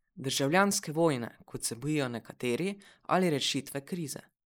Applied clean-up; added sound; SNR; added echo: neural mask model Resemble Enhance denoiser.